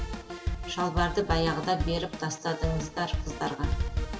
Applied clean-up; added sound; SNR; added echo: none; Drum kit; 1 dB; reverberation time 2.1 s.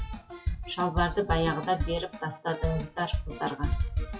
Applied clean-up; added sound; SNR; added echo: classical method WPE with log-MMSE.